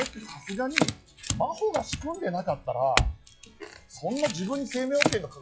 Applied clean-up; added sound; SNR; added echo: classical method log-MMSE.